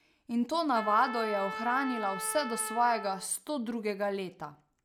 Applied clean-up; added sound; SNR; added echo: none; Trumpet; 8 dB; none.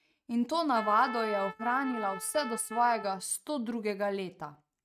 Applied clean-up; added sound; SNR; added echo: neural mask model RNNoise.